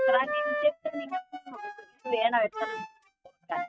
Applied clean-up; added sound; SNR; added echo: neural mask model RNNoise.